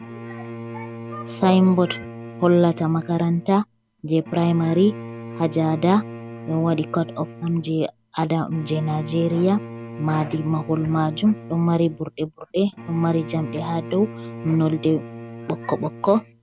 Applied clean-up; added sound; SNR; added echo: none; Bowed string instrument; 14 dB; none.